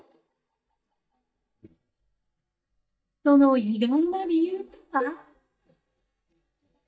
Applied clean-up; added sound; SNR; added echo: neural mask model DeepFilterNet 3.